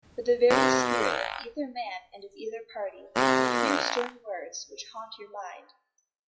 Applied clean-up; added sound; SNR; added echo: classical method WPE with log-MMSE.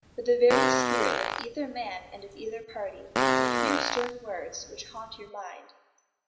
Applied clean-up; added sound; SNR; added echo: none; Fart; -2 dB; reverberation time 0.9 s.